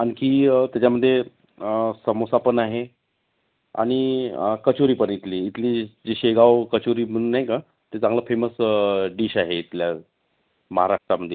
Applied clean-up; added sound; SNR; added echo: none; none; none; none.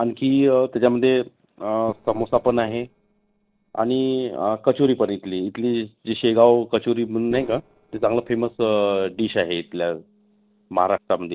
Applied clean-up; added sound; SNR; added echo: neural separator model SepFormer DNS4.